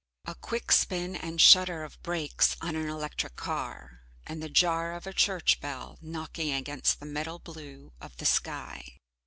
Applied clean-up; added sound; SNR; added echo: none; none; none; none.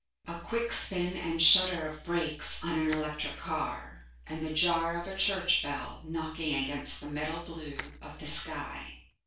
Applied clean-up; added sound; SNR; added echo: none; Crushing; 17 dB; reverberation time 0.4 s.